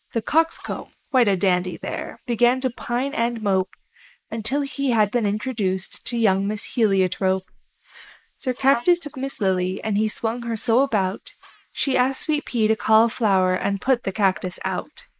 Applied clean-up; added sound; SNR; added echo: neural mask model Resemble Enhance denoiser.